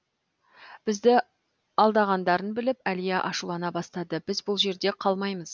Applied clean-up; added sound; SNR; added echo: none; none; none; none.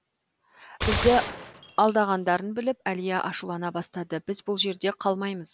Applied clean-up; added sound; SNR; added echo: none; Gunshot, gunfire; 5 dB; none.